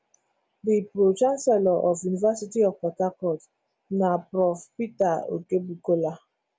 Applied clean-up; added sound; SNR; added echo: none; none; none; none.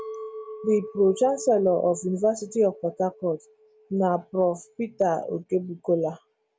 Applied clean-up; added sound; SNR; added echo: none; Chink, clink; 18 dB; none.